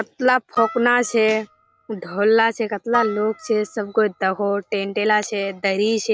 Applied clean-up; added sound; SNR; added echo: none; Harp; 12 dB; none.